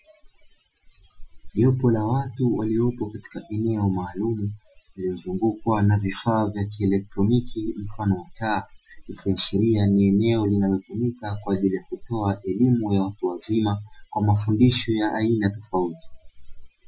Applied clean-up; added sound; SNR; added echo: classical method Wiener filter.